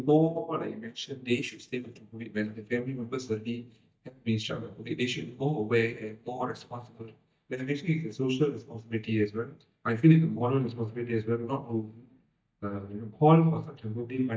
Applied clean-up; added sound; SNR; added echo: neural mask model DeepFilterNet 3.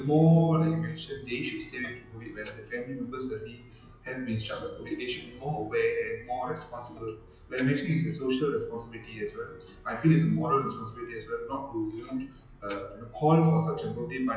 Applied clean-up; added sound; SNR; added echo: classical method log-MMSE.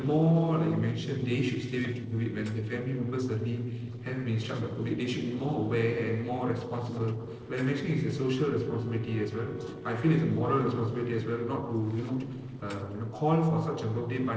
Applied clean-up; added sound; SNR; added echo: neural separator model SepFormer DNS4.